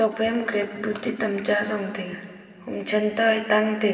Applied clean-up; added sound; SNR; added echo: none; none; none; reverberation time 2.5 s.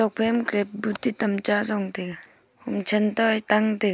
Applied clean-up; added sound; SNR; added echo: none; none; none; none.